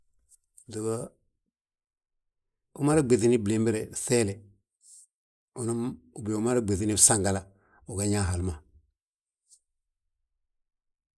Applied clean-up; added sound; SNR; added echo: neural mask model Resemble Enhance denoiser.